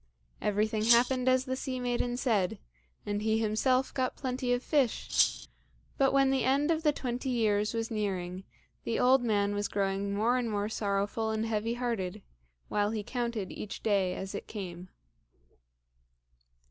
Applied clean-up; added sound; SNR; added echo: none; Rattle (instrument); 0 dB; none.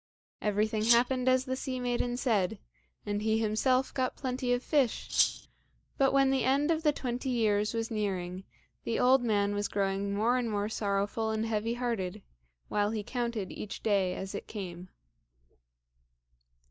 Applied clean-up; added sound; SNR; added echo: neural mask model DeepFilterNet 3.